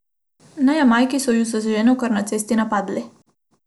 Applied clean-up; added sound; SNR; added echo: none; none; none; none.